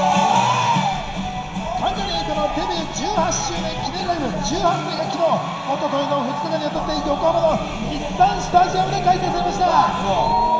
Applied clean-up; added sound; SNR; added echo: none; Subway, metro, underground; 13 dB; reverberation time 2.0 s.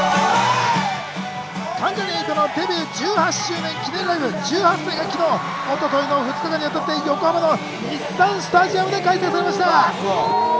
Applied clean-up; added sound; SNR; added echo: none; none; none; none.